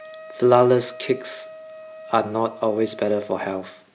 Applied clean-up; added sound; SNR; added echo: none; Wind instrument, woodwind instrument; 17 dB; none.